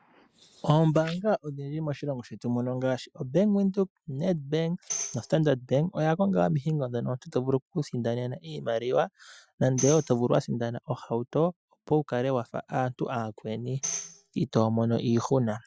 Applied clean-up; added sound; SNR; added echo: classical method Wiener filter.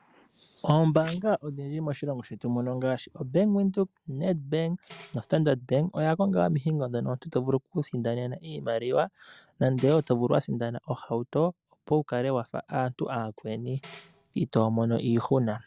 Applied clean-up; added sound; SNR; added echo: none; Tambourine; 12 dB; none.